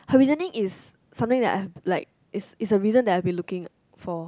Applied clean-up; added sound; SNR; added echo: none; none; none; none.